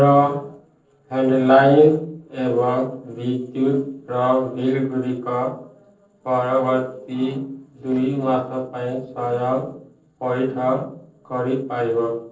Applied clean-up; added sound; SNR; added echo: neural separator model SepFormer DNS4.